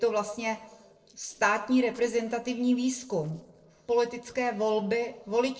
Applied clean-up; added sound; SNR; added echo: neural separator model SepFormer DNS4.